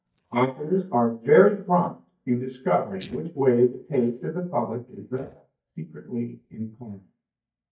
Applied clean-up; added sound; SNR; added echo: neural mask model DeepFilterNet 3.